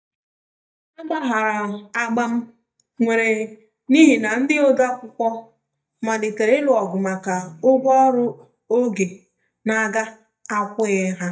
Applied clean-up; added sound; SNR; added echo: neural mask model DeepFilterNet 3.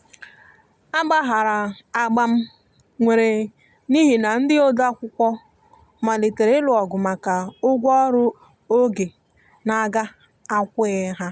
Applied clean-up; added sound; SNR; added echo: none; none; none; none.